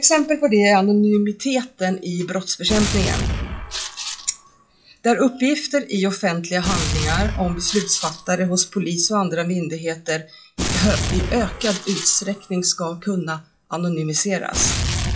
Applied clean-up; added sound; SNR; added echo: classical method WPE with log-MMSE.